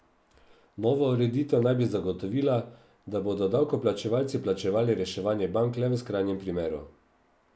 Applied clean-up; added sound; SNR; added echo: none; none; none; none.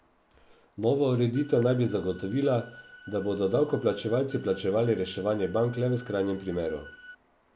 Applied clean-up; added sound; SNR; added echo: none; Organ; 12 dB; none.